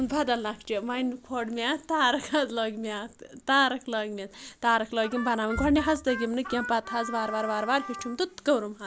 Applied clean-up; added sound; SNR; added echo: none; Harmonica; 10 dB; none.